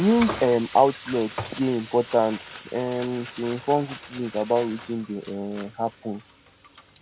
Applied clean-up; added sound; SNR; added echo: none; Frying (food); 14 dB; none.